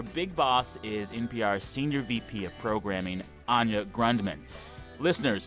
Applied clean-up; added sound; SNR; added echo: none; none; none; none.